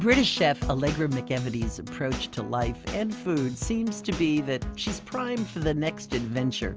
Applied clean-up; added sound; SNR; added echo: none; none; none; none.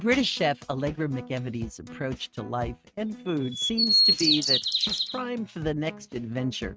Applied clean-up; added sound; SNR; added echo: neural mask model RNNoise.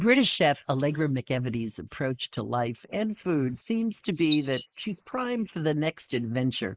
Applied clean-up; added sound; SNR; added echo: neural mask model Resemble Enhance denoiser.